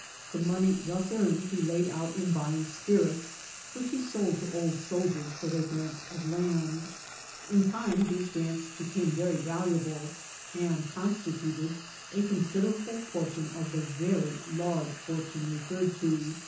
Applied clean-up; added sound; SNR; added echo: none; Frying (food); 14 dB; reverberation time 0.6 s.